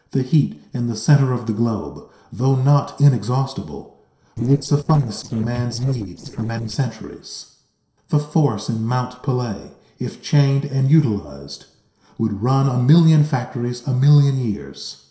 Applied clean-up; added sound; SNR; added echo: neural separator model SepFormer DNS4.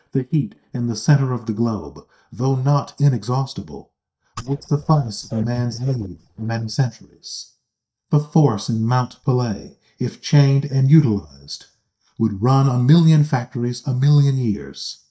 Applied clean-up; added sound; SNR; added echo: neural mask model DeepFilterNet 3.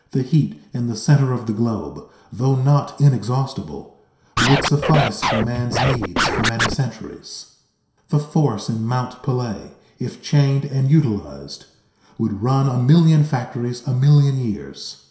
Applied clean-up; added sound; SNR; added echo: none; Scratching (performance technique); 1 dB; reverberation time 0.7 s.